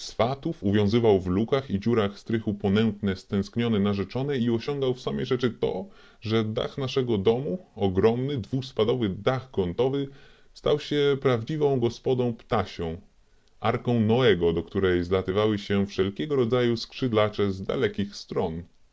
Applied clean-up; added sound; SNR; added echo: none; none; none; none.